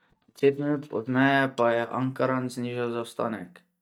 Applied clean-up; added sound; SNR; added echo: neural mask model DeepFilterNet 3.